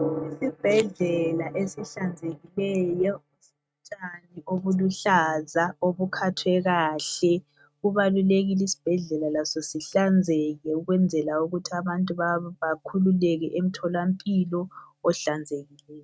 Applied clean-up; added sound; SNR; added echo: neural mask model RNNoise.